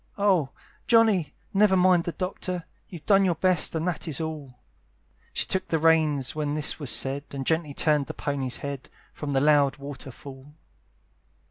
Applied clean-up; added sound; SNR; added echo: none; none; none; none.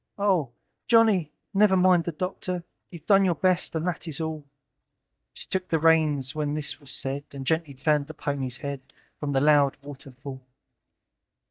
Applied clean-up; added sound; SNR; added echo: neural mask model DeepFilterNet 3.